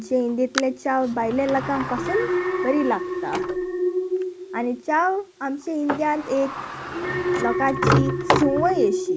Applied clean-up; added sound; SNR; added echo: none; Sliding door + Alarm; 1 dB; none.